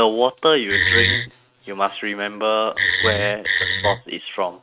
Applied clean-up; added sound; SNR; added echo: neural mask model RNNoise.